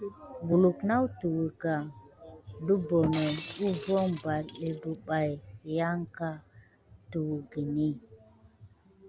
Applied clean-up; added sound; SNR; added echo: none; Shatter; 14 dB; none.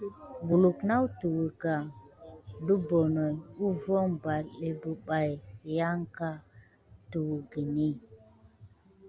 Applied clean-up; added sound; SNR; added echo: none; none; none; none.